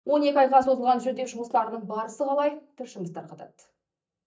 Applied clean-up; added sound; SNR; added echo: neural mask model DeepFilterNet 3.